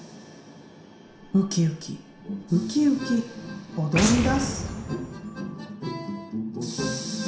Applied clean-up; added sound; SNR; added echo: none; Boom; 6 dB; reverberation time 0.7 s.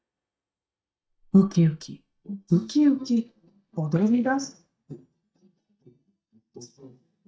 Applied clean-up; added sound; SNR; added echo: neural mask model DeepFilterNet 3.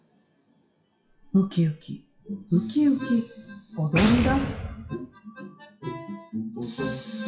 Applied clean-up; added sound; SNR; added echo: classical method WPE with log-MMSE.